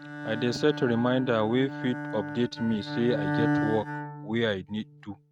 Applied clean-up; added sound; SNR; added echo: neural mask model RNNoise.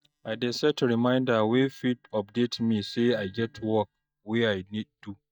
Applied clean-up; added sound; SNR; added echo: neural mask model DeepFilterNet 3.